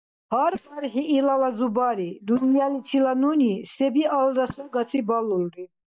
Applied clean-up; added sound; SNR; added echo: neural mask model DeepFilterNet 3.